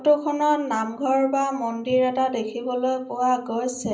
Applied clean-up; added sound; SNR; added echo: none; none; none; reverberation time 0.5 s.